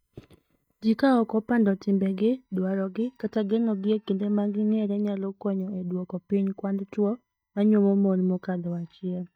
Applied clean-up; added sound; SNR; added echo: neural mask model DeepFilterNet 3.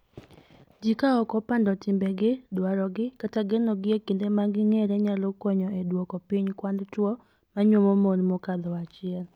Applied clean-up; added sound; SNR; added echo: none; none; none; none.